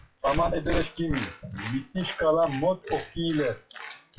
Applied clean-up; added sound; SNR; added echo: classical method WPE with log-MMSE.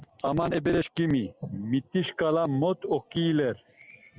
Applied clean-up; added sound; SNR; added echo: none; none; none; none.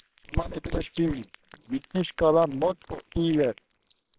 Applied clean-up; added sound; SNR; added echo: neural separator model SepFormer WHAMR!.